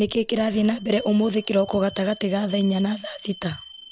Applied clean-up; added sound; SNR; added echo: none; Bell; 20 dB; none.